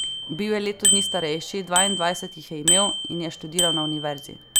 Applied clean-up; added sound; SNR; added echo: none; Bicycle bell; -2 dB; none.